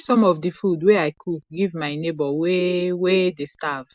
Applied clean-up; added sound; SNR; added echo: neural mask model Resemble Enhance denoiser.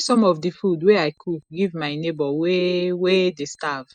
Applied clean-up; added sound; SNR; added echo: neural mask model DeepFilterNet 3.